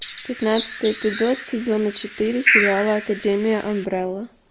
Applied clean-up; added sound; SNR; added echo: none; Bird; 3 dB; none.